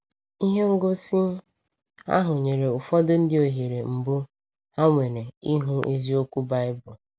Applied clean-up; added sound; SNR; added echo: none; none; none; none.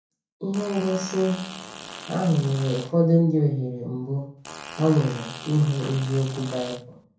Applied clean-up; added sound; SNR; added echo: none; Fart; 15 dB; reverberation time 0.5 s.